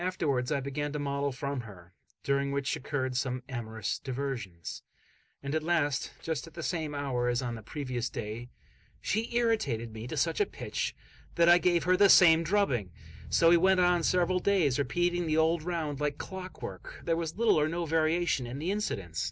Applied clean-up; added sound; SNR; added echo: none; none; none; none.